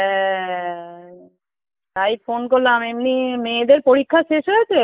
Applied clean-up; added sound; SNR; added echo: neural mask model Resemble Enhance denoiser.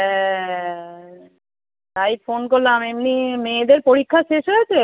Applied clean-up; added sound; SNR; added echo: none; none; none; none.